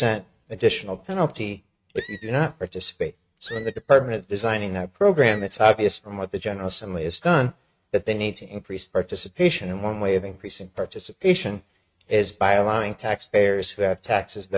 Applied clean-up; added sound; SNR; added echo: neural mask model RNNoise.